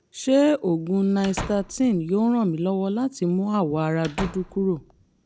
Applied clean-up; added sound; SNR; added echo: none; Slam / Wood; 16 dB; none.